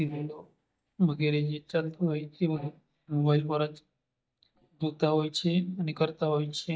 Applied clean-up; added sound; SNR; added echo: neural mask model DeepFilterNet 3.